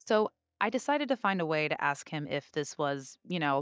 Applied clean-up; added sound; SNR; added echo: neural mask model DeepFilterNet 3.